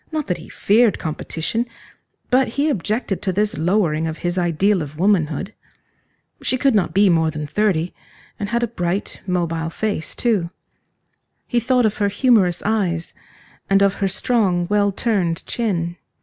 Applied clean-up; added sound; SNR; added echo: none; none; none; none.